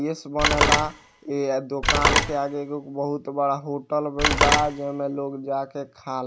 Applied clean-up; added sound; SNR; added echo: none; Telephone; -3 dB; none.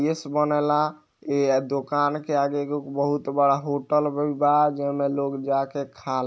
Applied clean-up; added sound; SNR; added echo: none; none; none; none.